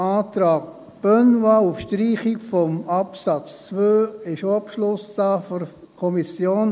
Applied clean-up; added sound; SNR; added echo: none; none; none; none.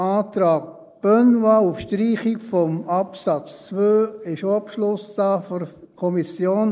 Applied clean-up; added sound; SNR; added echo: neural mask model Resemble Enhance denoiser.